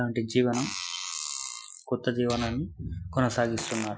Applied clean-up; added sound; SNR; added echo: classical method Wiener filter.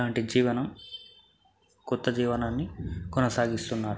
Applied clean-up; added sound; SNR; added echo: none; none; none; none.